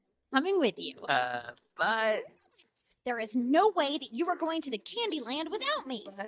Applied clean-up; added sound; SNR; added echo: neural mask model DeepFilterNet 3.